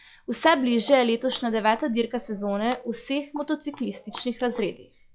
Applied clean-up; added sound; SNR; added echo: classical method log-MMSE.